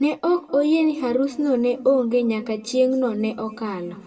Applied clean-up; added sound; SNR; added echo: none; none; none; reverberation time 1.8 s.